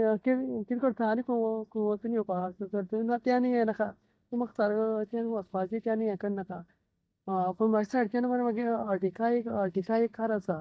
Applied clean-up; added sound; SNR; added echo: neural mask model DeepFilterNet 3.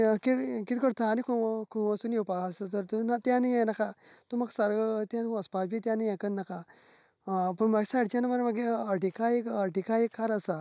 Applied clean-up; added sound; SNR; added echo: none; none; none; none.